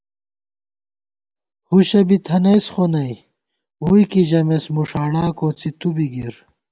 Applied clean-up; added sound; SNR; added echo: none; none; none; none.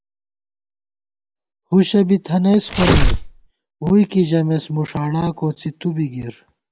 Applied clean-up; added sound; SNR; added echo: none; Tearing; -3 dB; none.